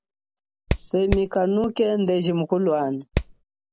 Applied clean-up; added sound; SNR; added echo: none; Hammer; 2 dB; none.